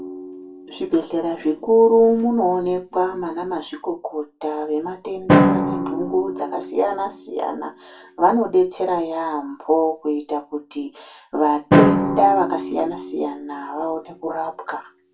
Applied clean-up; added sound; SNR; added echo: none; Drum; 4 dB; reverberation time 0.2 s.